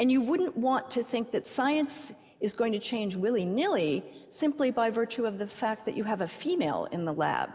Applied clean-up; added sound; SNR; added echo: none; none; none; none.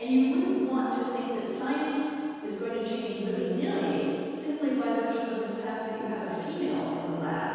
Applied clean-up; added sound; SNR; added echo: none; none; none; reverberation time 2.1 s.